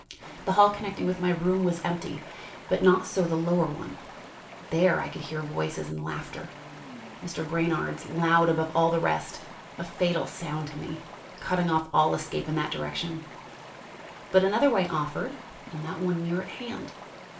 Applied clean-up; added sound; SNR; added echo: none; Stream; 16 dB; reverberation time 0.4 s.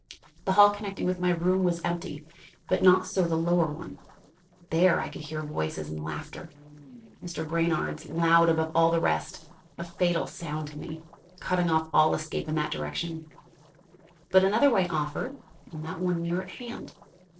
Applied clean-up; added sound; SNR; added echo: neural separator model SepFormer DNS4.